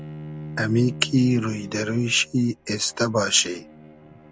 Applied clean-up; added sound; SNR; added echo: none; Bowed string instrument; 15 dB; none.